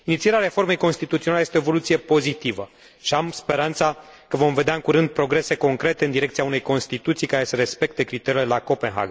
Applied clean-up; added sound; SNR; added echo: none; none; none; none.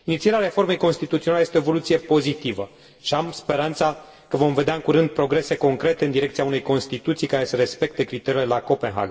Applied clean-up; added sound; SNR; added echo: none; none; none; reverberation time 0.9 s.